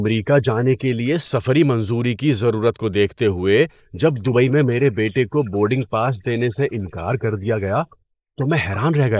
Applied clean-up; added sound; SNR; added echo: neural mask model Resemble Enhance denoiser.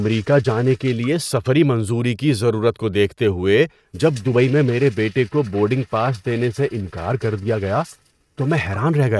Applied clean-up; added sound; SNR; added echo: neural mask model RNNoise.